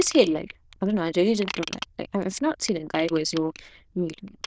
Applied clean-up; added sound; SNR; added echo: neural diffusion model UNIVERSE++.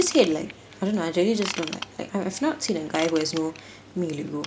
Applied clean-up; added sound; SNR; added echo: none; Ratchet, pawl / Tools; 15 dB; none.